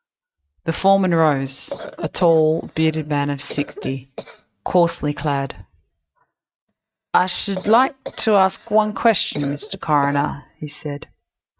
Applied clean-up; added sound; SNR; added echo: neural mask model RNNoise.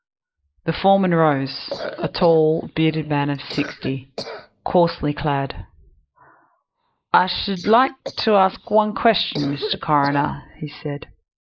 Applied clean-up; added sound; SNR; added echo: neural mask model Resemble Enhance denoiser.